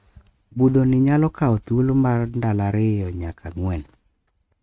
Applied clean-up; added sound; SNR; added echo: neural mask model RNNoise.